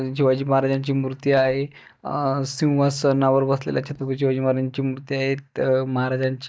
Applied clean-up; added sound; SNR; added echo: neural mask model DeepFilterNet 3.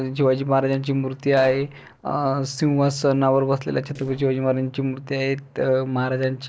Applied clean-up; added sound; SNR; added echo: neural separator model SepFormer DNS4.